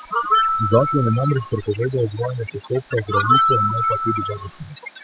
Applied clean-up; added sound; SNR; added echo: classical method spectral subtraction.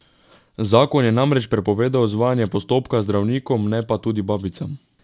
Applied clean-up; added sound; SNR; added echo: none; none; none; none.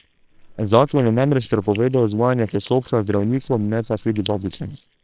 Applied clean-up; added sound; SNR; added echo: neural separator model SepFormer WHAM!.